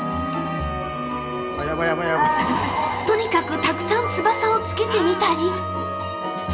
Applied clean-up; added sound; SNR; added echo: none; Wind instrument, woodwind instrument; 9 dB; reverberation time 0.7 s.